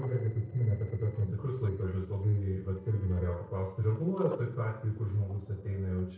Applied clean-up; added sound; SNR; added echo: neural separator model SepFormer DNS4.